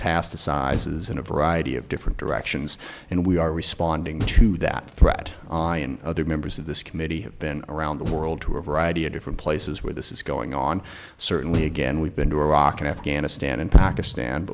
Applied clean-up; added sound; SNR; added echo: none; Door; 15 dB; none.